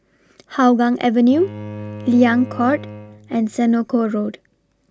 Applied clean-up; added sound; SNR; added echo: none; Bowed string instrument; 16 dB; none.